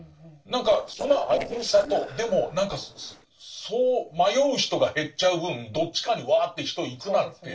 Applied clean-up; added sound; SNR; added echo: neural separator model SepFormer DNS4.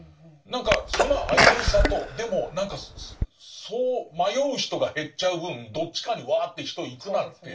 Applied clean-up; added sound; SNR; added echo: none; Sneeze; -4 dB; reverberation time 0.2 s.